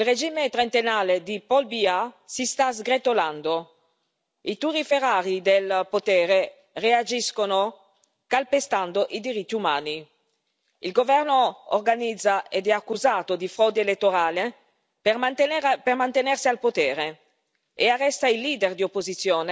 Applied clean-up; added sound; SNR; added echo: none; none; none; none.